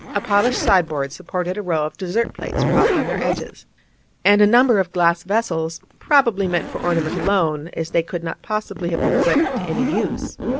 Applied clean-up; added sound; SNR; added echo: none; Zipper (clothing); 4 dB; none.